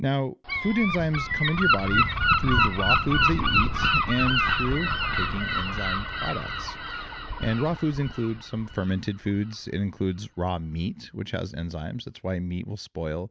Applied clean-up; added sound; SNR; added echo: none; Gull, seagull; -1 dB; none.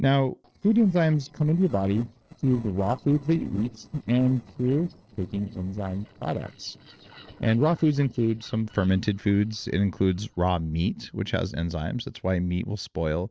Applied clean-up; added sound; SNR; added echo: neural separator model SepFormer DNS4.